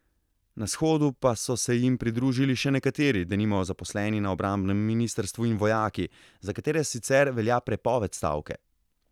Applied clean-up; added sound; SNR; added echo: none; none; none; none.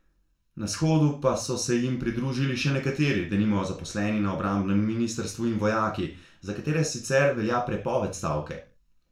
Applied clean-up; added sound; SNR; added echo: none; none; none; reverberation time 0.3 s.